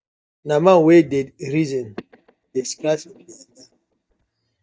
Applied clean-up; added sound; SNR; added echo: neural mask model DeepFilterNet 3.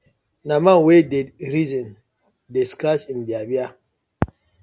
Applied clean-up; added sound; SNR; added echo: none; none; none; none.